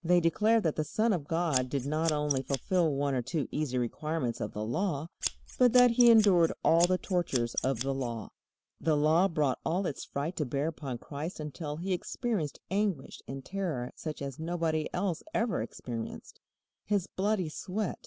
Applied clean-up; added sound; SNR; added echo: none; Scissors; 10 dB; none.